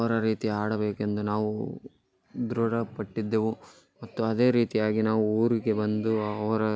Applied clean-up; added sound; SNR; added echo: none; none; none; none.